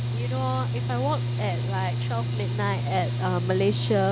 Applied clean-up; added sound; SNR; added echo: none; Mechanical fan / Engine; -2 dB; none.